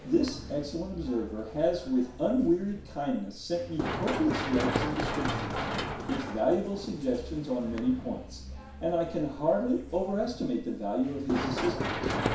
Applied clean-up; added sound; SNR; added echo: none; Run; 5 dB; reverberation time 0.6 s.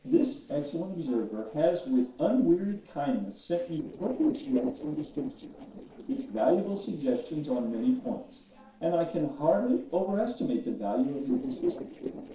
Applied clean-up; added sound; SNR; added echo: neural separator model SepFormer DNS4.